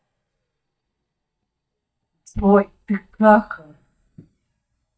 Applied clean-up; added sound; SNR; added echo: neural mask model DeepFilterNet 3.